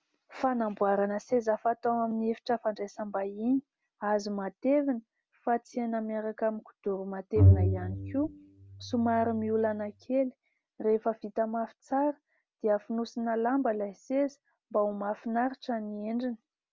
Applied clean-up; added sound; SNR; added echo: none; Bowed string instrument; -3 dB; none.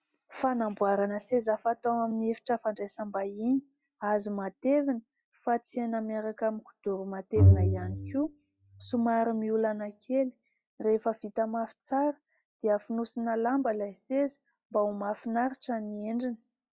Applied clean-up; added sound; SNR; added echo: classical method log-MMSE.